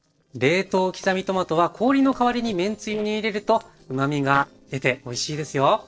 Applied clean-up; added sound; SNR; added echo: neural separator model SepFormer DNS4.